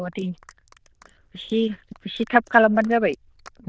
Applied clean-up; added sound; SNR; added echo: neural diffusion model UNIVERSE++.